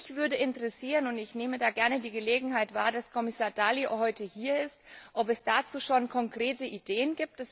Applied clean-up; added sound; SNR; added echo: none; none; none; none.